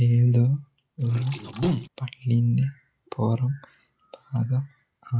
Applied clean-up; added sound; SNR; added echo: none; Liquid; 4 dB; none.